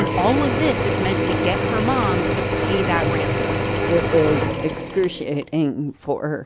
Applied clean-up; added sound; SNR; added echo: none; Drill / Mechanisms; -1 dB; none.